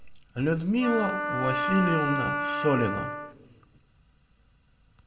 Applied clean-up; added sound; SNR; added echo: none; Wind instrument, woodwind instrument; 1 dB; reverberation time 0.6 s.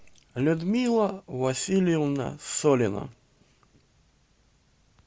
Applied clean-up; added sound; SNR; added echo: none; none; none; none.